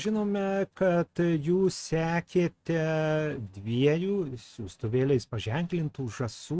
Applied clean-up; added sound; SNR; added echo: neural mask model RNNoise.